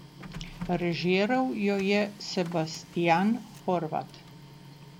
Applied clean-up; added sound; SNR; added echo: none; Printer; 16 dB; none.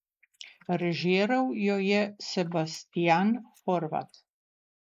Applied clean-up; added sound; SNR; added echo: neural mask model Resemble Enhance denoiser.